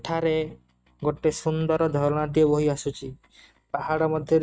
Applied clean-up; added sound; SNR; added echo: neural mask model RNNoise.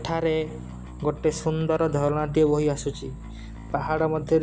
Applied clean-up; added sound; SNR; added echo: none; Bass guitar; 13 dB; none.